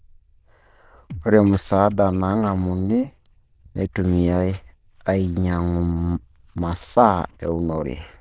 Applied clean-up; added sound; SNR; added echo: neural diffusion model UNIVERSE++.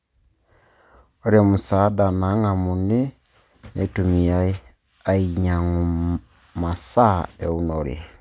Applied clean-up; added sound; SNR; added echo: none; none; none; none.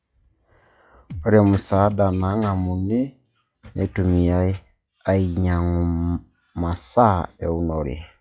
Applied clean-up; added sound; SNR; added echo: classical method log-MMSE.